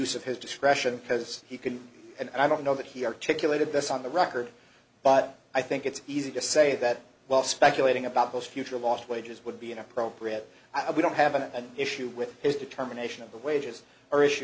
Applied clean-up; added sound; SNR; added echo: none; none; none; none.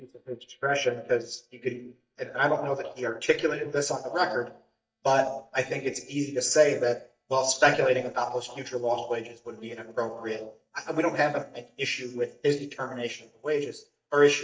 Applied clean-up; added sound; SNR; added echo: neural mask model DeepFilterNet 3.